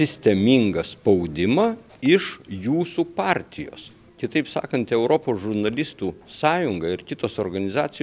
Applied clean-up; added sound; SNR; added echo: none; none; none; none.